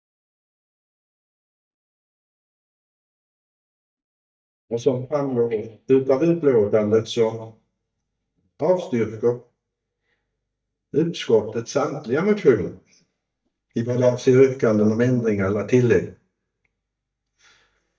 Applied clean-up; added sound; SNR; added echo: neural mask model DeepFilterNet 3.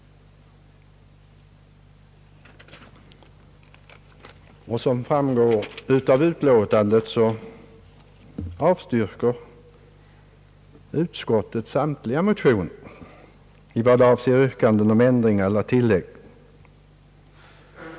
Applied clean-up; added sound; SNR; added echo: none; none; none; none.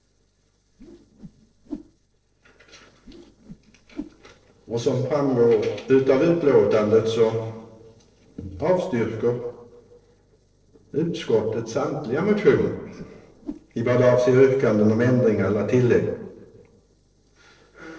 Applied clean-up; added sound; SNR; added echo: neural separator model SepFormer DNS4.